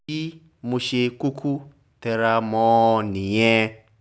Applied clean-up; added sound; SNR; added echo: none; none; none; none.